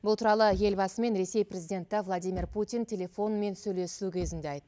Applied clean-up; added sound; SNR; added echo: none; Thump, thud; 16 dB; none.